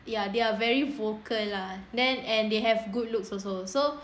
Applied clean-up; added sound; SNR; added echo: none; none; none; none.